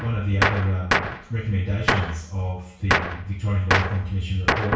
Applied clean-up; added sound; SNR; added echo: none; Gunshot, gunfire; 1 dB; reverberation time 0.6 s.